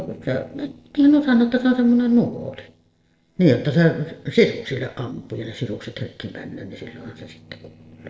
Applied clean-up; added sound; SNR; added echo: neural separator model SepFormer DNS4.